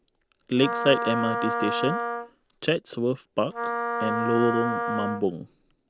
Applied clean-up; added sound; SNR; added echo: none; Wind instrument, woodwind instrument; 3 dB; none.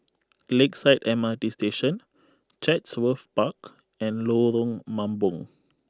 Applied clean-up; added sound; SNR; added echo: none; none; none; none.